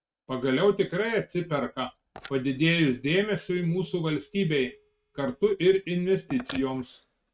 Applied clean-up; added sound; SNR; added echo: neural mask model RNNoise.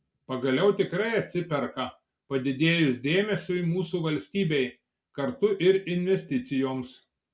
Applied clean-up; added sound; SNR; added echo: none; none; none; none.